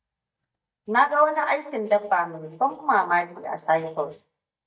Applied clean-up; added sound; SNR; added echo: neural mask model DeepFilterNet 3.